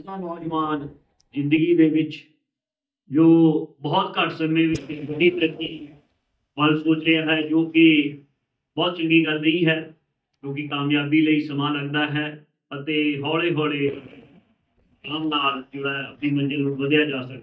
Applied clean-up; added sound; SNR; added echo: neural mask model DeepFilterNet 3.